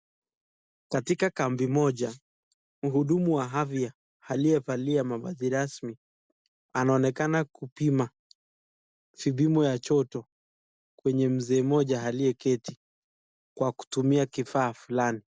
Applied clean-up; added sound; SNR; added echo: none; none; none; none.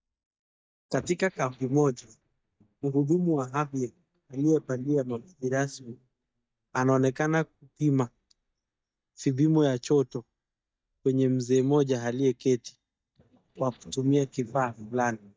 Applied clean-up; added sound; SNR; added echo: neural mask model DeepFilterNet 3.